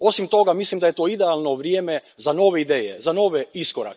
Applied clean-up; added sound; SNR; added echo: neural mask model Resemble Enhance denoiser.